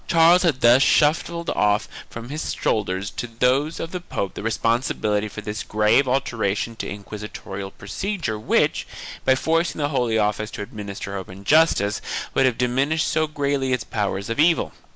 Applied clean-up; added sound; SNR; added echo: none; none; none; none.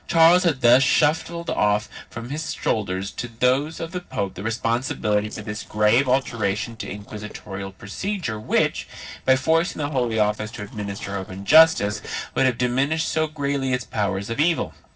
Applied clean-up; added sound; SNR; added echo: neural separator model SepFormer DNS4.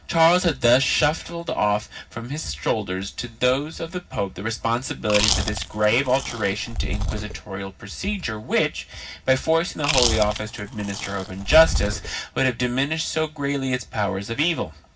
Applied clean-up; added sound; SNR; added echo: none; Chewing, mastication; 3 dB; reverberation time 0.4 s.